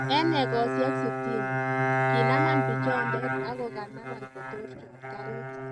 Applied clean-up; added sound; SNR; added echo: neural mask model RNNoise.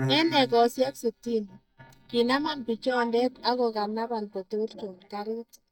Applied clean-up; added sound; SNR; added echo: neural mask model DeepFilterNet 3.